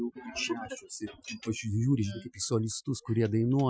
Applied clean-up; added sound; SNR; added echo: classical method Wiener filter.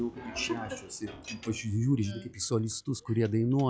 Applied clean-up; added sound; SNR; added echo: classical method log-MMSE.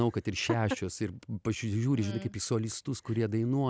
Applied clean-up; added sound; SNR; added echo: none; none; none; none.